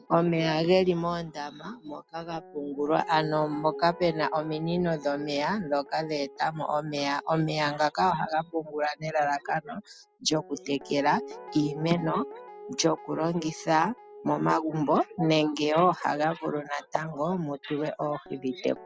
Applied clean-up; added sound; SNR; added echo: none; Guitar; 18 dB; none.